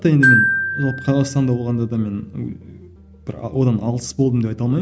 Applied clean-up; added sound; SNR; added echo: none; Glockenspiel; 2 dB; none.